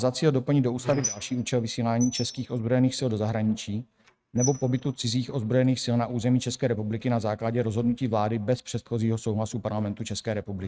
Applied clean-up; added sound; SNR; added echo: neural mask model RNNoise.